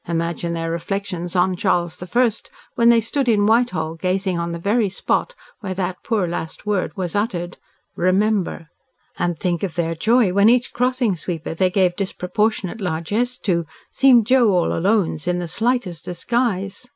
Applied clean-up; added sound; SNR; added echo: none; none; none; none.